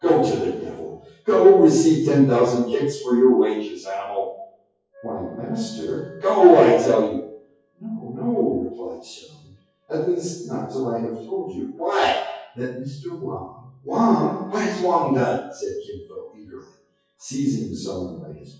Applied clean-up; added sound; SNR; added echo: classical method WPE with log-MMSE.